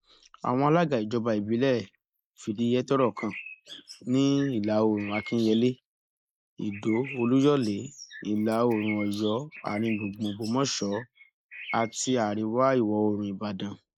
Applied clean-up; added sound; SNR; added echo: neural mask model Resemble Enhance denoiser.